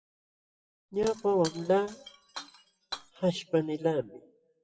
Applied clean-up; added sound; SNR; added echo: classical method WPE with log-MMSE.